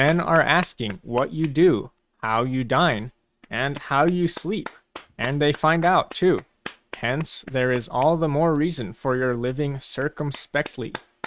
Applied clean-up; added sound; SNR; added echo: neural mask model RNNoise.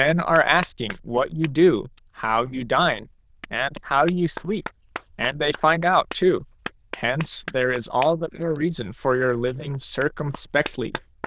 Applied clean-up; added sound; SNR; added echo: neural diffusion model UNIVERSE++.